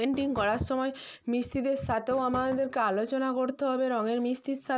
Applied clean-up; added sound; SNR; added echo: none; Fireworks; 17 dB; none.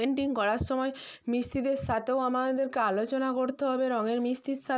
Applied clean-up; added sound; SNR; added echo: none; none; none; none.